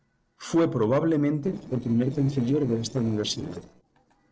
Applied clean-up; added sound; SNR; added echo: neural separator model SepFormer DNS4.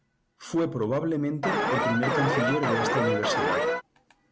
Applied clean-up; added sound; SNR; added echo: none; Alarm; -4 dB; none.